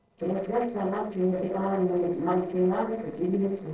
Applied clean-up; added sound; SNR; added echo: neural separator model SepFormer DNS4.